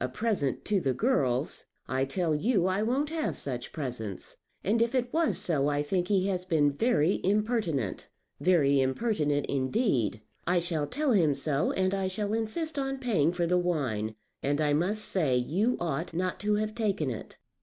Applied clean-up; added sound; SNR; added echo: none; none; none; none.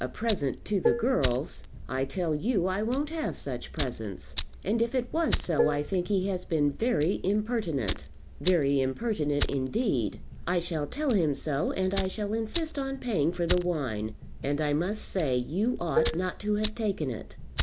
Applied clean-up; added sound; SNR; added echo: none; Fire + Dishes, pots, and pans; 7 dB; none.